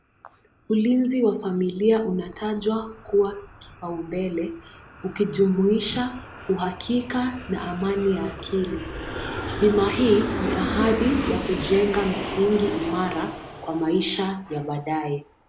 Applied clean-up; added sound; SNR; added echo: none; Aircraft; 9 dB; none.